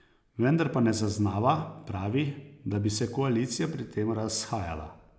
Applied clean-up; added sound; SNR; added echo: none; none; none; none.